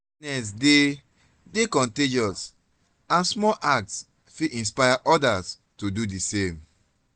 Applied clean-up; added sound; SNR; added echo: none; none; none; none.